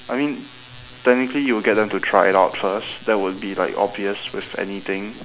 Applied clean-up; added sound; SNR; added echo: none; none; none; none.